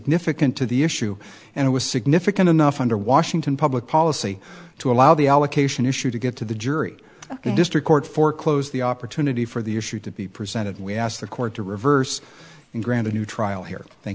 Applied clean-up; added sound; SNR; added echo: none; none; none; none.